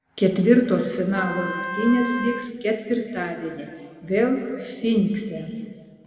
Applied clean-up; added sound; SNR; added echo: none; Wind instrument, woodwind instrument; 9 dB; reverberation time 2.2 s.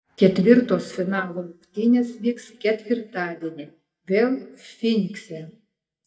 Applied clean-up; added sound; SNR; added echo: neural mask model DeepFilterNet 3.